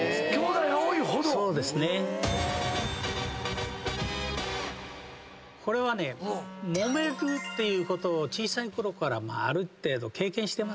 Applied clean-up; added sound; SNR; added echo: none; Wind instrument, woodwind instrument; 19 dB; none.